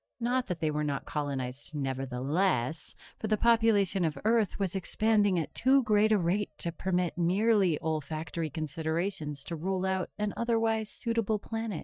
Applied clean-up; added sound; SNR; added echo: neural mask model DeepFilterNet 3.